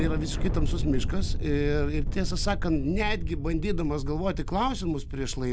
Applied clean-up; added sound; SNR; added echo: none; Thunder; -1 dB; none.